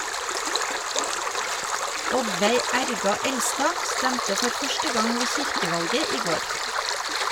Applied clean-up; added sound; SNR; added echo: none; Stream; -2 dB; none.